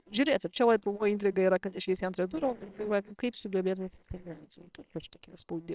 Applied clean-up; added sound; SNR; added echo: neural separator model SepFormer WHAMR!.